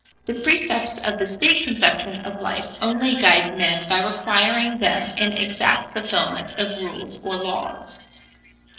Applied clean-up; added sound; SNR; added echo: neural separator model SepFormer DNS4.